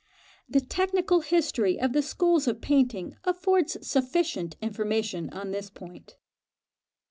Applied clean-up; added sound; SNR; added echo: none; none; none; none.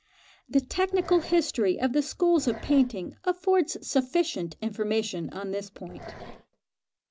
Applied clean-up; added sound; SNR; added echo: none; Growling; 17 dB; none.